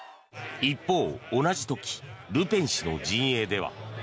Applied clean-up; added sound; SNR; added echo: none; none; none; none.